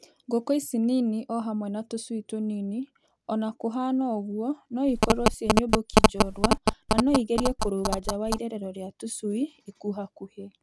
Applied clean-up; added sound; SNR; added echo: none; Telephone; -4 dB; none.